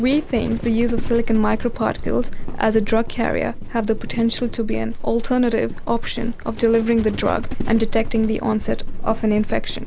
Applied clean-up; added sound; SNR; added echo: none; Livestock, farm animals, working animals; 3 dB; none.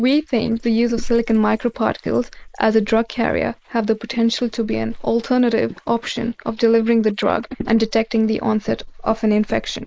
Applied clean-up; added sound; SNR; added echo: neural mask model Resemble Enhance denoiser.